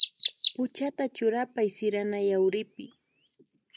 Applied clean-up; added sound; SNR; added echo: neural mask model Resemble Enhance denoiser.